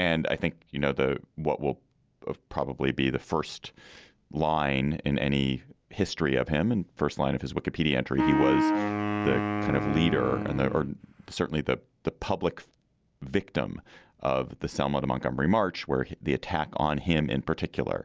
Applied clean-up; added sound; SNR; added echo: none; Wind instrument, woodwind instrument; 0 dB; none.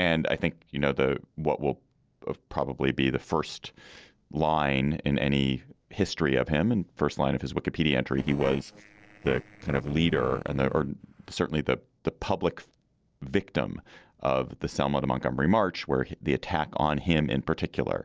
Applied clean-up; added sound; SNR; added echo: neural separator model SepFormer DNS4.